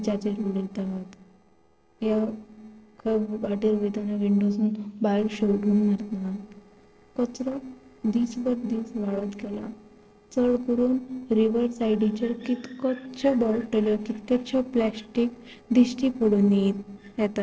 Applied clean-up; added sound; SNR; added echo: neural separator model SepFormer DNS4.